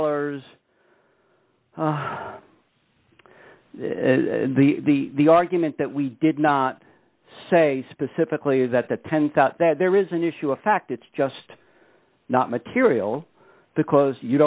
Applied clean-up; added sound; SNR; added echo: none; none; none; none.